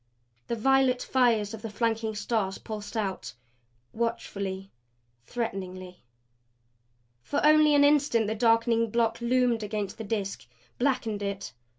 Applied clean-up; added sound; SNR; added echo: none; none; none; none.